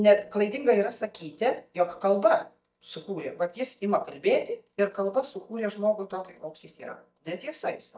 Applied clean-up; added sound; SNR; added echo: neural mask model DeepFilterNet 3.